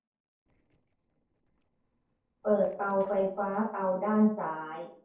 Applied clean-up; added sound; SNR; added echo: neural separator model SepFormer DNS4.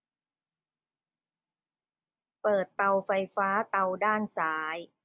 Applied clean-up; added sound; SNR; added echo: none; none; none; none.